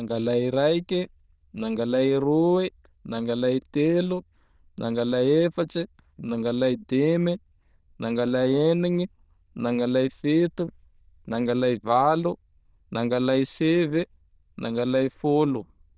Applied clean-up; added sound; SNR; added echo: neural diffusion model UNIVERSE++.